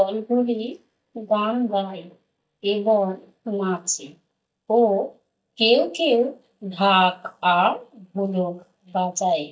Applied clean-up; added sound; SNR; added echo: neural mask model DeepFilterNet 3.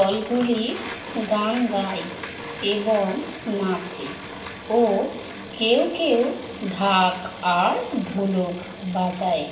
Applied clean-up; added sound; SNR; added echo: none; Bicycle; 10 dB; reverberation time 0.8 s.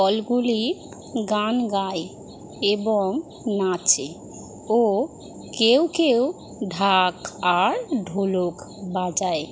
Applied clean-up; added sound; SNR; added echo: none; none; none; none.